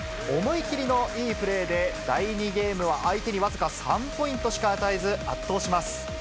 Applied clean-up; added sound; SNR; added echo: none; Wind instrument, woodwind instrument; 12 dB; none.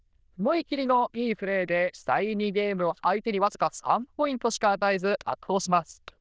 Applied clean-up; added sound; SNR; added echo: neural diffusion model UNIVERSE++.